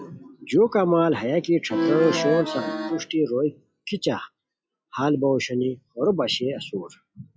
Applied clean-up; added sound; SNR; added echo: classical method log-MMSE.